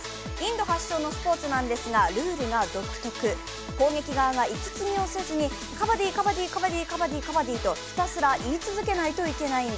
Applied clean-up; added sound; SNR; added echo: none; none; none; none.